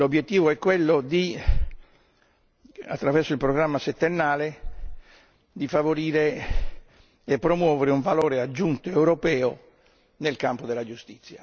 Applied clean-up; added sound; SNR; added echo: none; none; none; none.